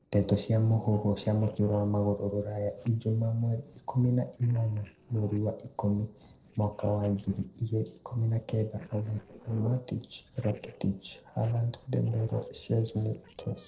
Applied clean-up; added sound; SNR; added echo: neural separator model SepFormer DNS4.